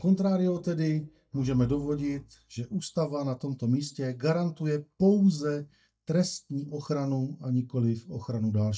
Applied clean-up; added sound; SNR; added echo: neural mask model DeepFilterNet 3.